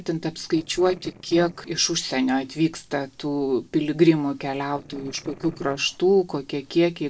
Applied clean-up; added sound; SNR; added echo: neural separator model SepFormer DNS4.